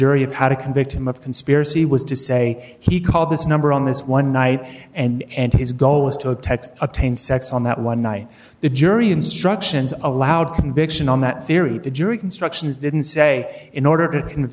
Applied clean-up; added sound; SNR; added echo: none; none; none; none.